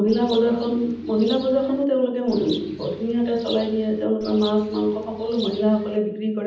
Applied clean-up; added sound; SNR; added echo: none; Bird; 18 dB; reverberation time 0.8 s.